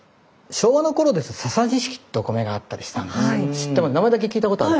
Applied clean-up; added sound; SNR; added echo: none; none; none; none.